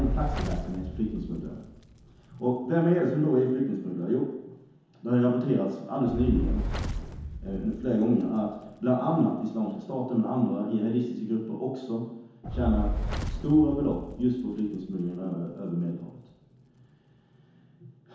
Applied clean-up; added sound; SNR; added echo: none; Fire; 8 dB; reverberation time 1.0 s.